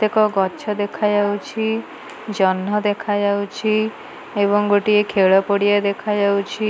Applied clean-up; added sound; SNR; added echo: none; none; none; none.